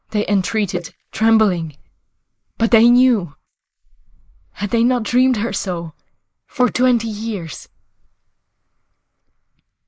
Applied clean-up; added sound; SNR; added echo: neural mask model Resemble Enhance denoiser.